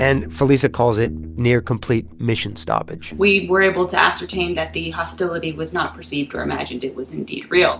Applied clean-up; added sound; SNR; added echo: none; none; none; none.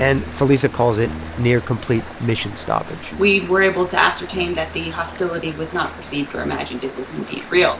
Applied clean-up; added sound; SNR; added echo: none; Stream; 16 dB; none.